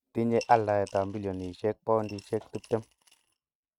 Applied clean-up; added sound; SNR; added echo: neural mask model RNNoise.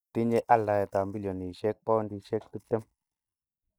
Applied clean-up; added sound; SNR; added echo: neural mask model DeepFilterNet 3.